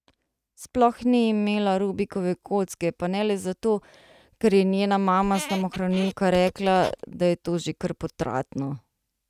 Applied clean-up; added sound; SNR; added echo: neural mask model RNNoise.